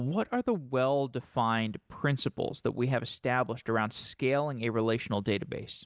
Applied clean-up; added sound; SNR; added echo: none; none; none; none.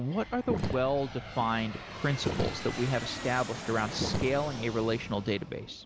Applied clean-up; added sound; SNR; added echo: none; Sink (filling or washing) + Aircraft; 6 dB; none.